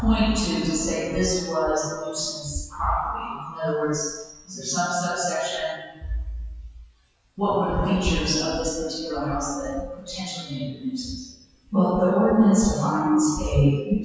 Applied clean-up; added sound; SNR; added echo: classical method WPE with log-MMSE.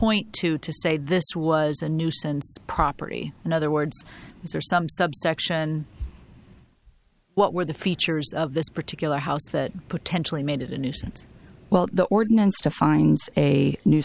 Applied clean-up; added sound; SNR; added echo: none; none; none; none.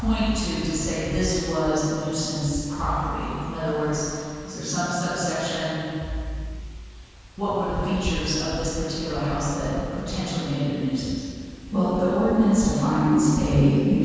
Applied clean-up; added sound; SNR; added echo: none; Wind; 12 dB; reverberation time 2.1 s.